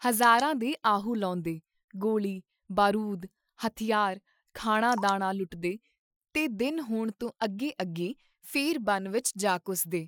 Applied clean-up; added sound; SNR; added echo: classical method Wiener filter.